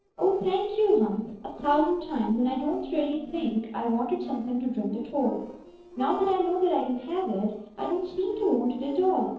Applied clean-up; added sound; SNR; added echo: neural separator model SepFormer DNS4.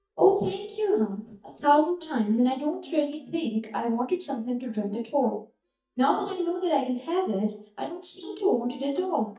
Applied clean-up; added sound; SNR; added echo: neural mask model DeepFilterNet 3.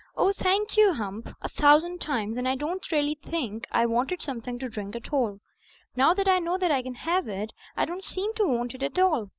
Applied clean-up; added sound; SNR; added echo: none; none; none; none.